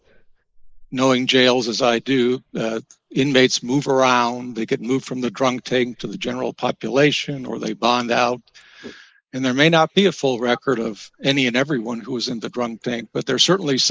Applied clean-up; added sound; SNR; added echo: neural mask model Resemble Enhance denoiser.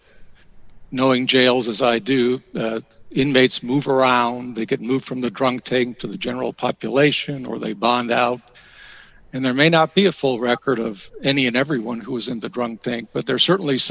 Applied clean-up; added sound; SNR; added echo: none; none; none; none.